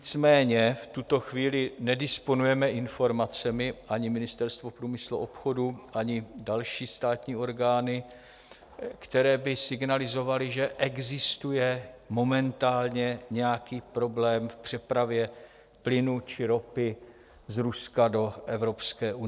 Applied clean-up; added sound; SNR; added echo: none; none; none; none.